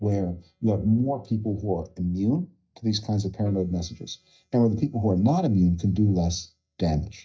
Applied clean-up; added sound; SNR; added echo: neural mask model DeepFilterNet 3.